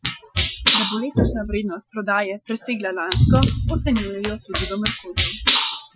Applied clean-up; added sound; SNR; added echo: classical method Wiener filter.